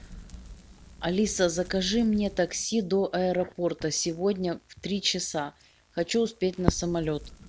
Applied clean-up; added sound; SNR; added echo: none; Crackle; 12 dB; none.